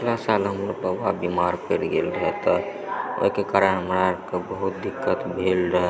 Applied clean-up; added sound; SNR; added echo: none; none; none; none.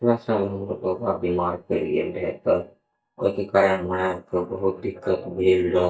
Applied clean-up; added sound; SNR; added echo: neural mask model DeepFilterNet 3.